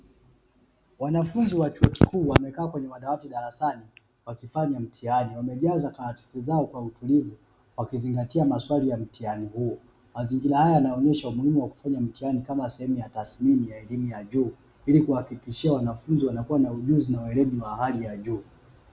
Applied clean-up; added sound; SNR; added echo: none; none; none; none.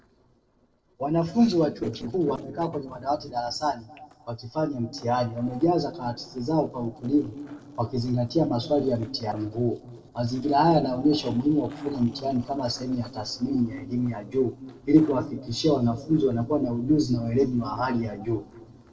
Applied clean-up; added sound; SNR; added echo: neural separator model SepFormer DNS4.